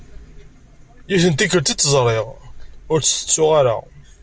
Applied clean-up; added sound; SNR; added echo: none; none; none; none.